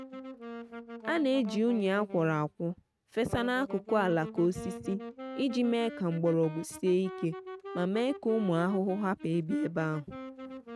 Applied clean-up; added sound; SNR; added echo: neural mask model RNNoise.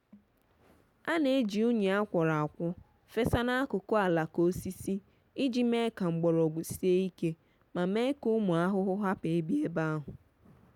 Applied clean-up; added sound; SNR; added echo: none; none; none; none.